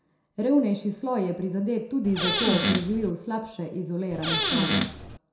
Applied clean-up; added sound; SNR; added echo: none; Squeak / Cupboard open or close; -4 dB; reverberation time 0.6 s.